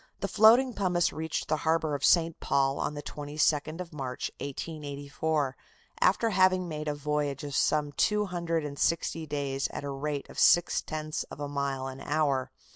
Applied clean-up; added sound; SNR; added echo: none; none; none; none.